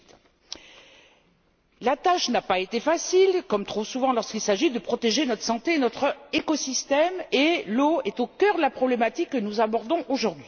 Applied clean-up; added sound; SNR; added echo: none; none; none; none.